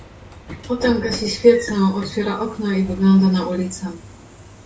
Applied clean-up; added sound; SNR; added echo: none; Sliding door / Train; 16 dB; reverberation time 0.2 s.